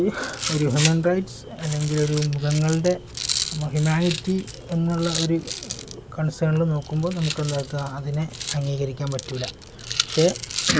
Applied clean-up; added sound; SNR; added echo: none; Rattle; 8 dB; none.